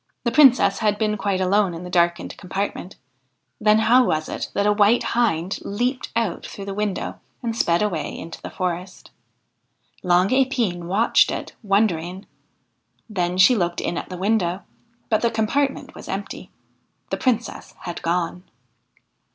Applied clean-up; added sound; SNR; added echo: none; none; none; none.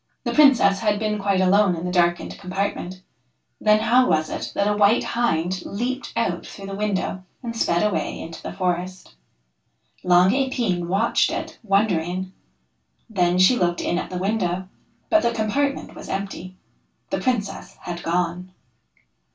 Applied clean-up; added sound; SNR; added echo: none; none; none; reverberation time 0.2 s.